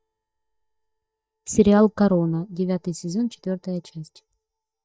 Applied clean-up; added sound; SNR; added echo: neural mask model DeepFilterNet 3.